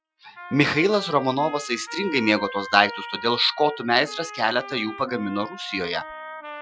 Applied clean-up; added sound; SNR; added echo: classical method Wiener filter.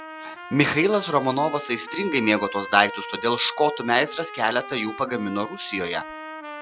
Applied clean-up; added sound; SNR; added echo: none; Trumpet; 13 dB; none.